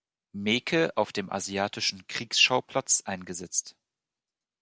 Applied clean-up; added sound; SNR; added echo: none; none; none; none.